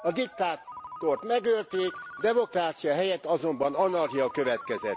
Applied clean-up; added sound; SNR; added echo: none; Ringtone; 16 dB; none.